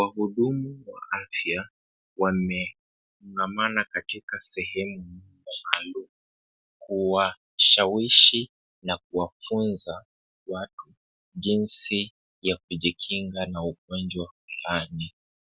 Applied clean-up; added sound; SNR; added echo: none; none; none; none.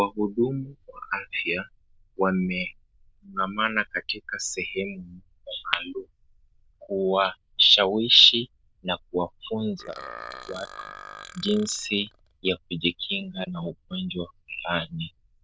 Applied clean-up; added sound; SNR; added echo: neural diffusion model UNIVERSE++.